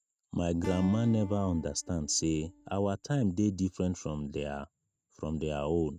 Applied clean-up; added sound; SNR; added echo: neural mask model RNNoise.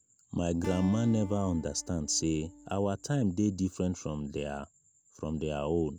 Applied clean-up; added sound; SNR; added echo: none; Acoustic guitar; 16 dB; none.